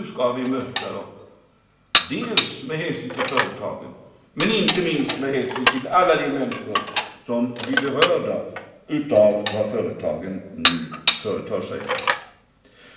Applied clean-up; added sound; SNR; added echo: none; Dishes, pots, and pans; 2 dB; reverberation time 1.0 s.